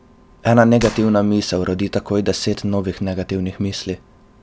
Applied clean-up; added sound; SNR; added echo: none; Clapping; 13 dB; none.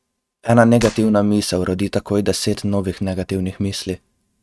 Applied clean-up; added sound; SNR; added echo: neural mask model RNNoise.